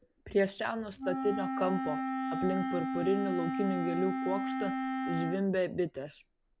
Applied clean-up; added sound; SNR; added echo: none; Wind instrument, woodwind instrument; 2 dB; none.